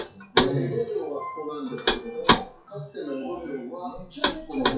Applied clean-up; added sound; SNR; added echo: classical method WPE with log-MMSE.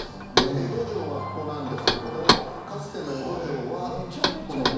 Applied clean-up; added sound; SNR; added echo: none; Knock; -1 dB; reverberation time 1.1 s.